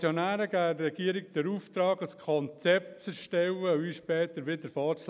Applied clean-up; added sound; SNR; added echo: none; none; none; none.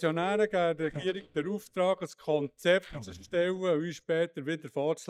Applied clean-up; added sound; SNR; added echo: neural mask model DeepFilterNet 3.